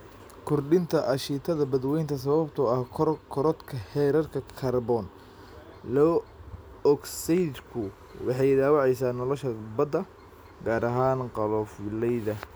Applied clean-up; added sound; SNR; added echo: none; none; none; none.